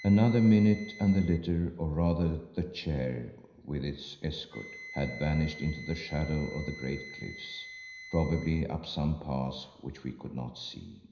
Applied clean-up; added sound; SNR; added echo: none; Wind instrument, woodwind instrument; 18 dB; reverberation time 0.9 s.